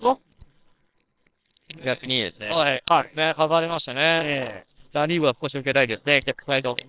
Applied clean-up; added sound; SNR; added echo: neural separator model SepFormer WHAMR!.